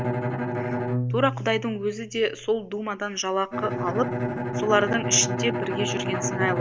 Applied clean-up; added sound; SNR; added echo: none; Bowed string instrument; 2 dB; none.